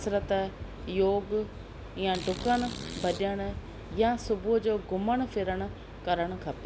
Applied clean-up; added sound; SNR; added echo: none; Fart; 13 dB; none.